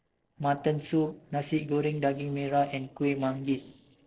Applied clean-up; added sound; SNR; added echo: neural separator model SepFormer DNS4.